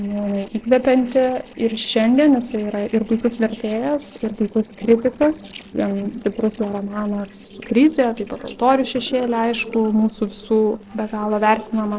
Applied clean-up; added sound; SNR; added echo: neural separator model SepFormer DNS4.